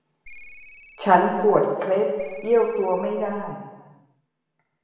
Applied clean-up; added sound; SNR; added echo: none; Ringtone; 18 dB; reverberation time 1.2 s.